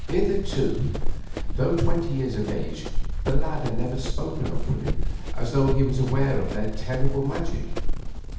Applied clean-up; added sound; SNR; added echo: none; Run; -3 dB; reverberation time 0.8 s.